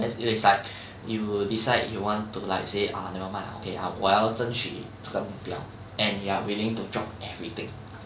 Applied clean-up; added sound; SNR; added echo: none; none; none; none.